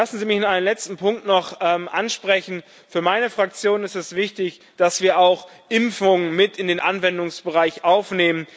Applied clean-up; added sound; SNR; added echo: none; none; none; none.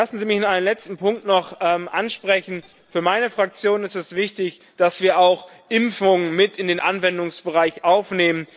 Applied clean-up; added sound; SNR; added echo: neural separator model SepFormer DNS4.